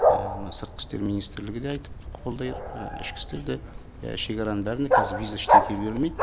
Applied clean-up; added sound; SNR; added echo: none; Bark; -4 dB; none.